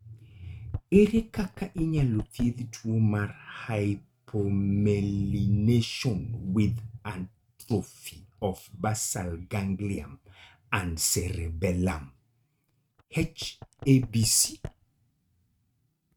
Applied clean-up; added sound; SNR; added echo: neural mask model RNNoise.